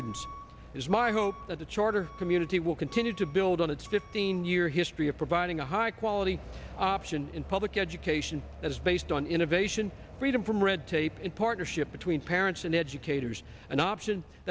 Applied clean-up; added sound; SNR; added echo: none; Alarm / Truck; 16 dB; none.